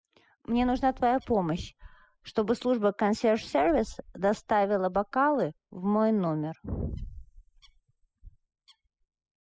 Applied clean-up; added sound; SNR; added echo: classical method spectral subtraction.